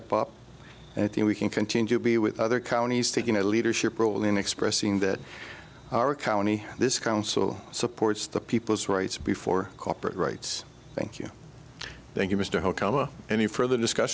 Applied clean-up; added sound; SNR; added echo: none; none; none; none.